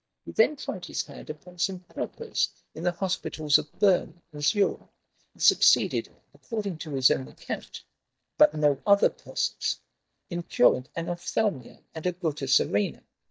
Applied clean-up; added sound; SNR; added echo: neural mask model DeepFilterNet 3.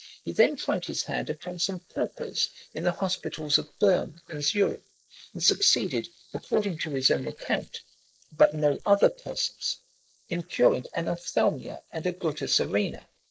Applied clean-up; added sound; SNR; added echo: neural mask model Resemble Enhance denoiser.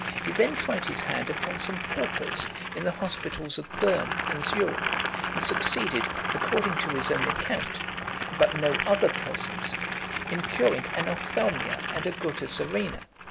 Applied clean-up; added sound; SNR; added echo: none; Boiling; 2 dB; none.